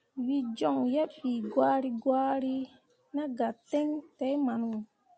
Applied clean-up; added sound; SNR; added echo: none; none; none; none.